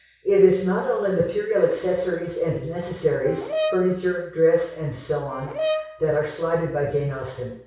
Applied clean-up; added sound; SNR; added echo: none; Brass instrument; 8 dB; reverberation time 0.6 s.